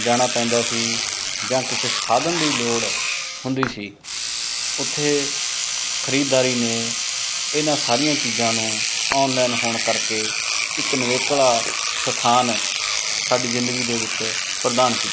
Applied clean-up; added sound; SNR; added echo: none; Engine / Domestic sounds, home sounds; 0 dB; none.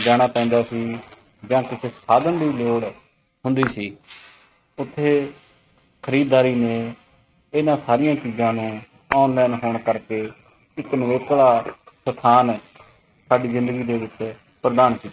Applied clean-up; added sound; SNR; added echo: neural mask model RNNoise.